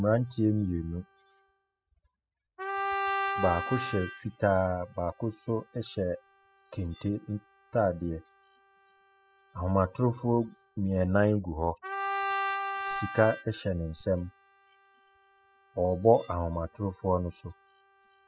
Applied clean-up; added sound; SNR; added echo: classical method spectral subtraction.